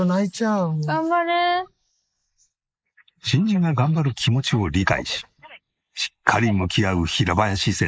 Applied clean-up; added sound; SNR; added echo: neural mask model Resemble Enhance denoiser.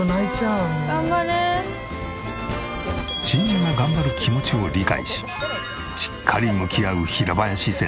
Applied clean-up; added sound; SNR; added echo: none; Wind instrument, woodwind instrument; 17 dB; none.